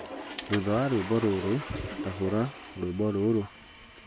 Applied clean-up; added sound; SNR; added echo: none; Toilet flush / Water; 11 dB; none.